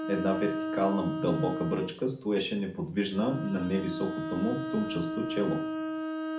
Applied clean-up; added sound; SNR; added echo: none; Bowed string instrument; 4 dB; reverberation time 0.4 s.